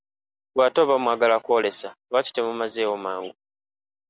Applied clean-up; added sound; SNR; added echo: none; none; none; none.